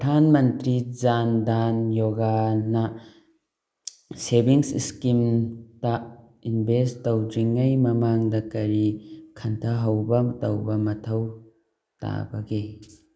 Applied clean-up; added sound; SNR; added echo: neural mask model Resemble Enhance denoiser.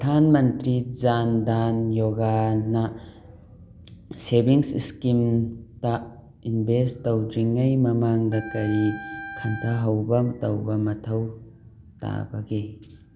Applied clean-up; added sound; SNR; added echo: none; Wind instrument, woodwind instrument; 15 dB; none.